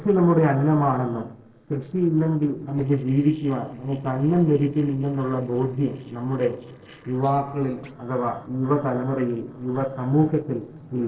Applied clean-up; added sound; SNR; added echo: neural separator model SepFormer DNS4.